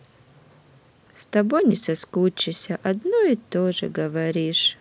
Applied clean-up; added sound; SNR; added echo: none; none; none; none.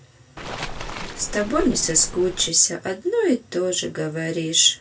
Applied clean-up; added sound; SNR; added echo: none; Waves, surf; 9 dB; reverberation time 0.2 s.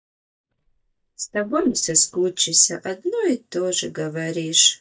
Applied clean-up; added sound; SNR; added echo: neural mask model DeepFilterNet 3.